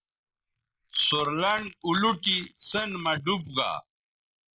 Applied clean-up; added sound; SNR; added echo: neural mask model Resemble Enhance denoiser.